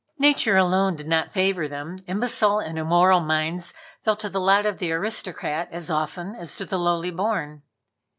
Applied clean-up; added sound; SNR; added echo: none; none; none; none.